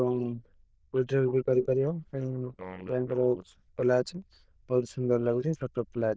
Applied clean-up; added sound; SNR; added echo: neural diffusion model UNIVERSE++.